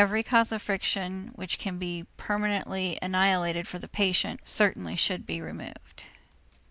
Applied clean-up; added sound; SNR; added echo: none; none; none; none.